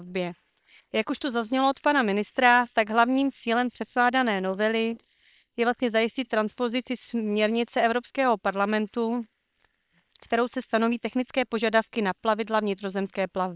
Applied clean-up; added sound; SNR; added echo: neural separator model SepFormer WHAM!.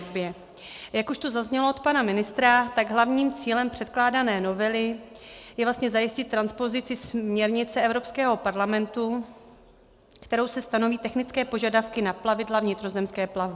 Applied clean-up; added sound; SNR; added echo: none; none; none; none.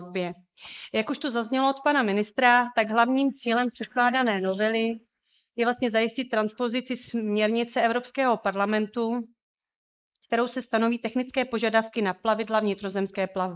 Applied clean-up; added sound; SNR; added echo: neural mask model Resemble Enhance denoiser.